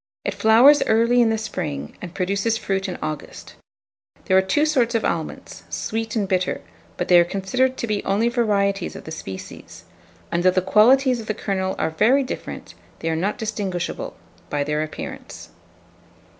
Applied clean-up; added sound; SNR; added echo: none; none; none; none.